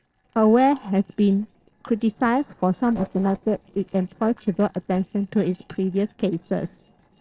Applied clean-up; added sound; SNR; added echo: neural separator model SepFormer DNS4.